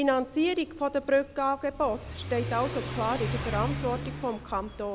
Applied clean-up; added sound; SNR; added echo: none; Accelerating, revving, vroom / Car; 8 dB; none.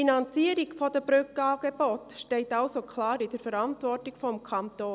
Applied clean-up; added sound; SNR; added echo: none; none; none; none.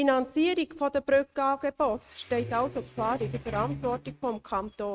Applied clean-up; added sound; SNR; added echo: neural mask model RNNoise.